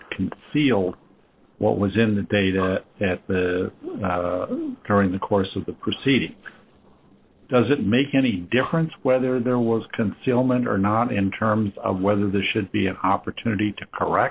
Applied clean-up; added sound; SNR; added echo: neural separator model SepFormer DNS4.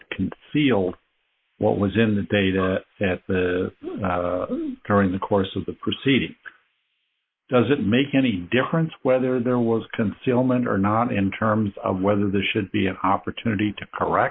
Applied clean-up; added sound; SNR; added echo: neural mask model Resemble Enhance denoiser.